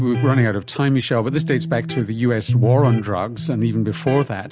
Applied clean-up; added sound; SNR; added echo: none; Electric guitar; 4 dB; none.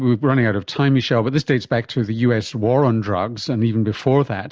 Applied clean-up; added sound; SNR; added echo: none; none; none; none.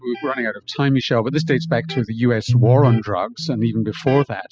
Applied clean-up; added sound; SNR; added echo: classical method spectral subtraction.